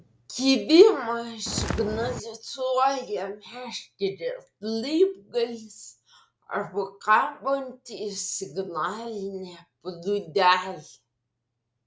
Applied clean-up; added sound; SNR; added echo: none; Walk, footsteps; 5 dB; none.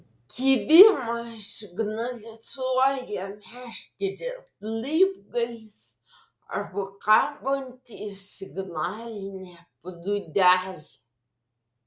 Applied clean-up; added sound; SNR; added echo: none; none; none; none.